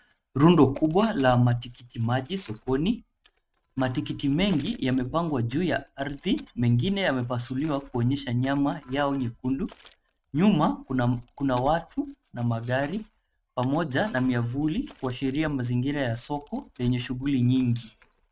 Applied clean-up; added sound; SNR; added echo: neural mask model RNNoise.